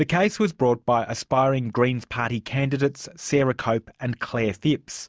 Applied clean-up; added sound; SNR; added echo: none; none; none; none.